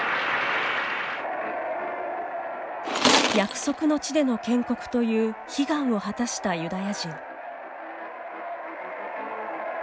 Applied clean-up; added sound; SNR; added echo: none; Tools; -4 dB; none.